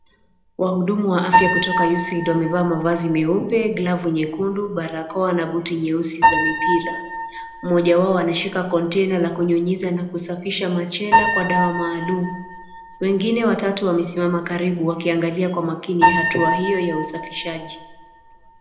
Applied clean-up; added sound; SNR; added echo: none; Piano; 4 dB; reverberation time 0.8 s.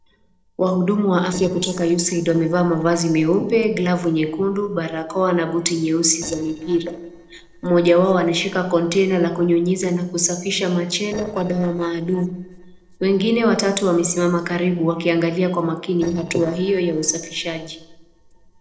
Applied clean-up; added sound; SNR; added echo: neural separator model SepFormer DNS4.